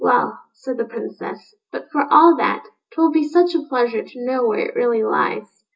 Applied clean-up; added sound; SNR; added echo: none; none; none; reverberation time 0.2 s.